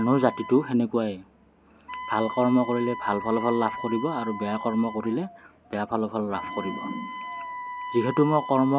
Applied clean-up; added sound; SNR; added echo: none; Wind instrument, woodwind instrument; 11 dB; none.